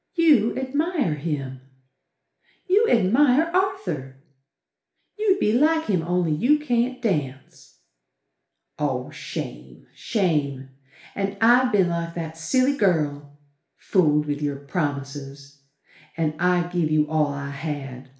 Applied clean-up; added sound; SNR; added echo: none; none; none; reverberation time 0.5 s.